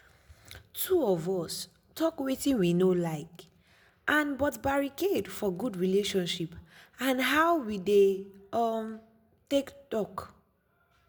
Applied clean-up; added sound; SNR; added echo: none; none; none; none.